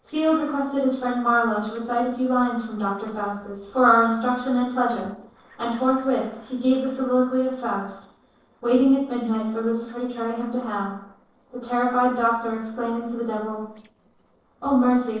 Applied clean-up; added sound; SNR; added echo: neural separator model SepFormer DNS4.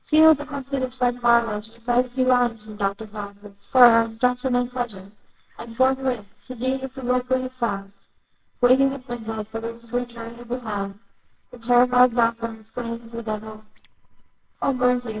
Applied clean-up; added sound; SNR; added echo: neural separator model SepFormer WHAMR!.